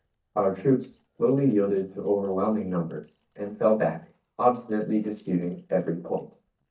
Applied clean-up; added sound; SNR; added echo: neural mask model DeepFilterNet 3.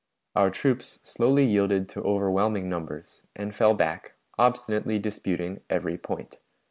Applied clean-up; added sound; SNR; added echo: none; none; none; none.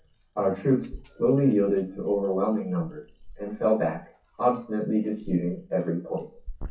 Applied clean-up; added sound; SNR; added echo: classical method WPE with log-MMSE.